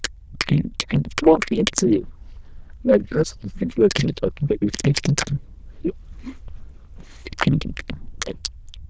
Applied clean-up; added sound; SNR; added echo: neural diffusion model UNIVERSE++.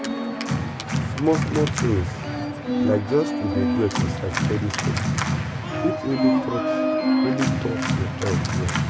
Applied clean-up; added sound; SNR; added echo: none; Organ; -4 dB; none.